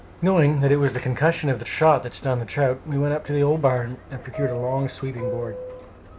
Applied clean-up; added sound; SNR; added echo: none; Subway, metro, underground; 15 dB; none.